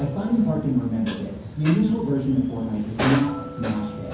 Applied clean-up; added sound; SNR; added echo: none; Dishes, pots, and pans; 10 dB; reverberation time 0.9 s.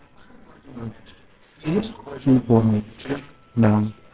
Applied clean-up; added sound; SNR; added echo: neural separator model SepFormer WHAMR!.